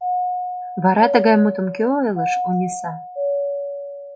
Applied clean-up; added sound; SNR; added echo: none; Doorbell; 4 dB; none.